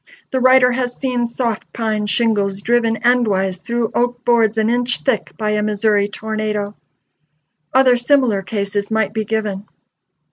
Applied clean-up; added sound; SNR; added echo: none; none; none; none.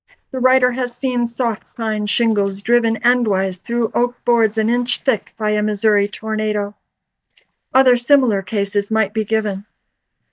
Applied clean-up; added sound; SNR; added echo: neural mask model DeepFilterNet 3.